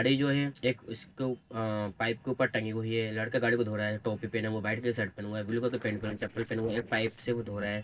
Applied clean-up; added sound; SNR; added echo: neural separator model SepFormer DNS4.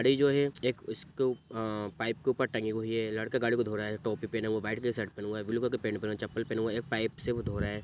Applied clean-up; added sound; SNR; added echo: none; none; none; none.